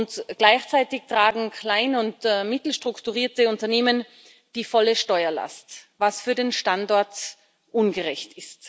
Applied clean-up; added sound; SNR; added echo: none; none; none; none.